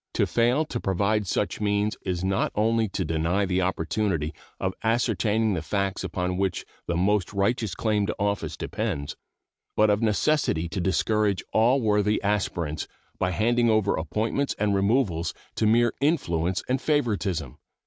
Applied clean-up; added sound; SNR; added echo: none; none; none; none.